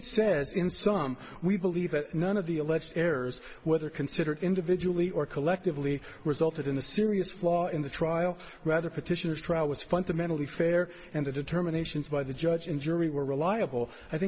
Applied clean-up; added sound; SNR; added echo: none; none; none; none.